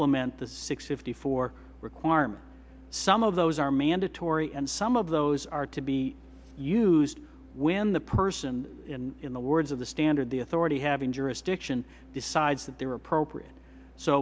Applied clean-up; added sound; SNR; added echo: none; none; none; none.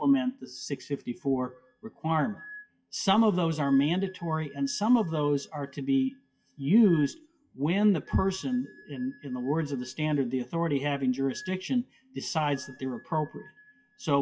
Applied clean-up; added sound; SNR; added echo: classical method WPE with log-MMSE.